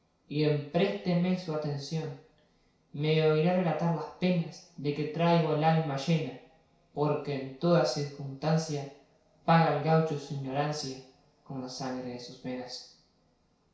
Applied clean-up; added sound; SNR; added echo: none; none; none; reverberation time 0.6 s.